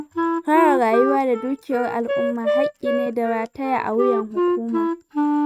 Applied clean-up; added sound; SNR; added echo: neural mask model RNNoise.